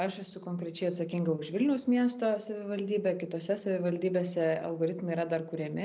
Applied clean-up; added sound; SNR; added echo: none; none; none; none.